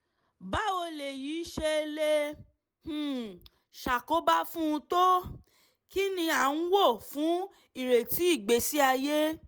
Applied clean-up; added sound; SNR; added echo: none; none; none; none.